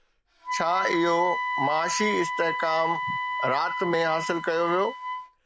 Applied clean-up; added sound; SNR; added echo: none; Wind instrument, woodwind instrument; 4 dB; none.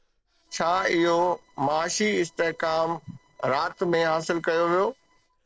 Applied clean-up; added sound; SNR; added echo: neural separator model SepFormer DNS4.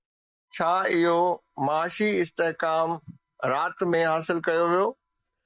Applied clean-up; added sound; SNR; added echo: neural mask model DeepFilterNet 3.